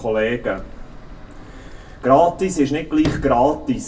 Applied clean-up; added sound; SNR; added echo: none; Sliding door; 13 dB; reverberation time 0.2 s.